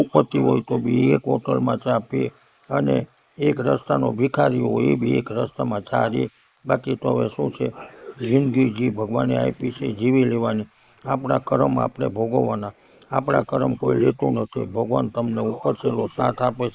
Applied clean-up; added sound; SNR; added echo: neural mask model Resemble Enhance denoiser.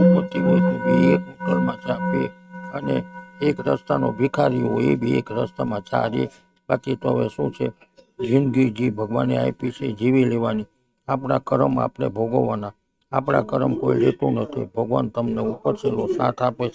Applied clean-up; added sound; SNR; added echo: neural mask model RNNoise.